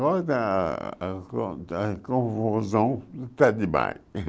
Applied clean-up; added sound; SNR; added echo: none; none; none; none.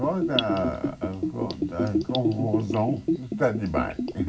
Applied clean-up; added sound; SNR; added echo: none; Bathtub (filling or washing) / Gurgling; 1 dB; reverberation time 0.4 s.